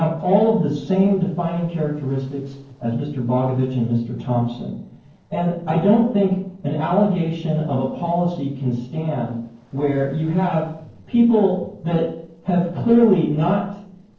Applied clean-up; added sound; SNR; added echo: neural separator model SepFormer DNS4.